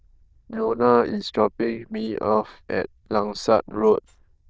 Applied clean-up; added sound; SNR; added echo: neural diffusion model UNIVERSE++.